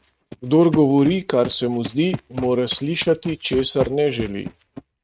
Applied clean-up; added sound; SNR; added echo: neural mask model RNNoise.